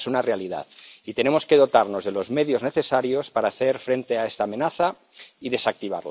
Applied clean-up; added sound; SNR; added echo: none; none; none; none.